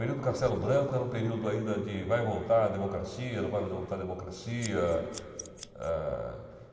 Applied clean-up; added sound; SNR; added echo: none; Scissors; 16 dB; reverberation time 2.3 s.